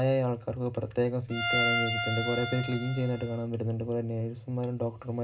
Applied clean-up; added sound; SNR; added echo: none; Bowed string instrument; 3 dB; reverberation time 0.2 s.